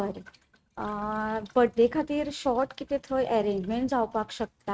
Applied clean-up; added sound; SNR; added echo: neural mask model RNNoise.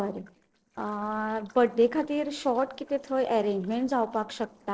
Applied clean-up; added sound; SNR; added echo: neural separator model SepFormer DNS4.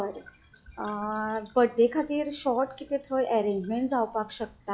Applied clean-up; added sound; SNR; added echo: classical method log-MMSE.